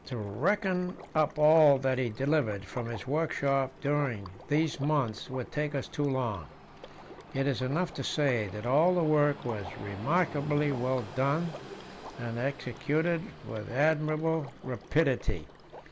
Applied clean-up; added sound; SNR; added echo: none; Water / Liquid + Train; 16 dB; none.